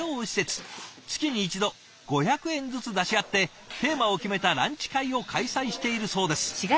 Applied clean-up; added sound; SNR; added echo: none; none; none; none.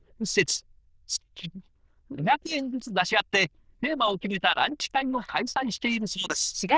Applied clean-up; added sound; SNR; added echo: neural diffusion model UNIVERSE++.